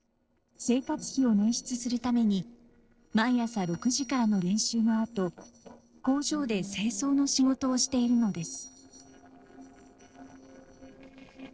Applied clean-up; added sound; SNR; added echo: neural separator model SepFormer DNS4.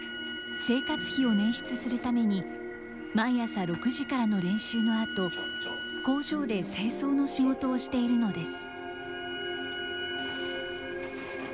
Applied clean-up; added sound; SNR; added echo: none; Bowed string instrument; 10 dB; none.